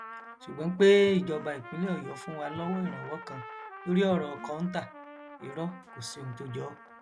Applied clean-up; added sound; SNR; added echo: none; Breathing + Trumpet; 15 dB; none.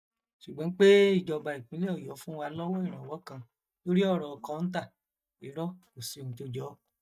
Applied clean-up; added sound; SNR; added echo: neural mask model DeepFilterNet 3.